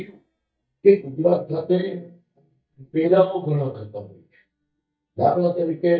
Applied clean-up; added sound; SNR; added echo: neural mask model DeepFilterNet 3.